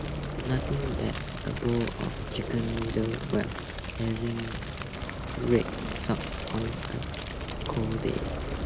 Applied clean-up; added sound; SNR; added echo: none; Fire; 2 dB; none.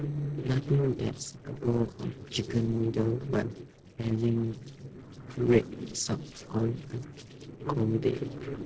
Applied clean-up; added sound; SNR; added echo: neural separator model SepFormer DNS4.